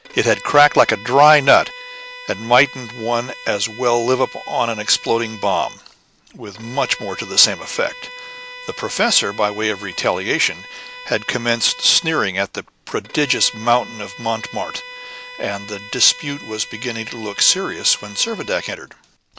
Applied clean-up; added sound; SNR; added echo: none; Bowed string instrument; 16 dB; none.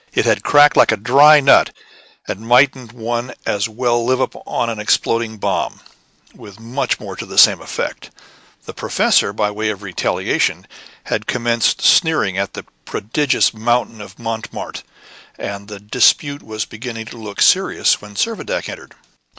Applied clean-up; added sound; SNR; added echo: none; none; none; none.